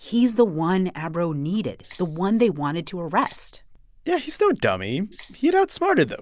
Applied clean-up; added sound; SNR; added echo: none; Rattle (instrument); 20 dB; none.